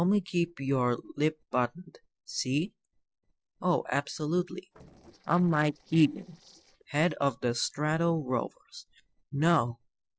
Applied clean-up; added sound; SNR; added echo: neural separator model SepFormer DNS4.